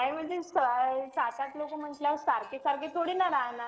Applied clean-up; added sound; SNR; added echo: neural separator model SepFormer DNS4.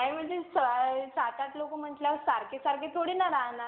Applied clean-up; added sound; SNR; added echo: none; none; none; none.